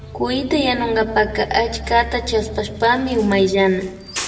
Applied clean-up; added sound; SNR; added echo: none; Bus; 13 dB; reverberation time 0.8 s.